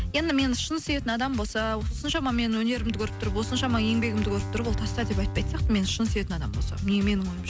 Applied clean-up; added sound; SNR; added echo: none; Bowed string instrument; 11 dB; none.